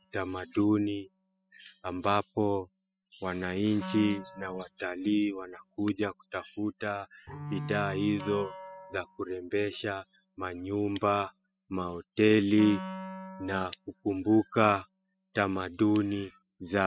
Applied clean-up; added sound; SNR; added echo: classical method spectral subtraction.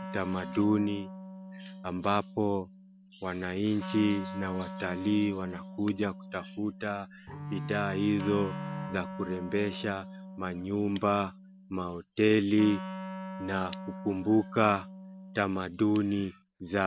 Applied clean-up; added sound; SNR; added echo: none; Bowed string instrument + Wind instrument, woodwind instrument; 11 dB; none.